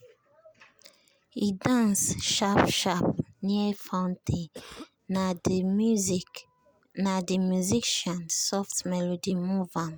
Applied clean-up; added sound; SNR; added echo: none; Cough; 19 dB; none.